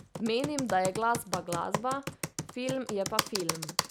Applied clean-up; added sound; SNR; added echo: none; Computer keyboard; 4 dB; none.